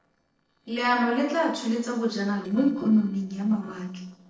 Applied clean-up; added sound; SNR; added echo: neural separator model SepFormer DNS4.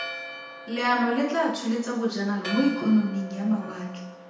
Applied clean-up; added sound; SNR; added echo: none; Church bell; 13 dB; reverberation time 0.9 s.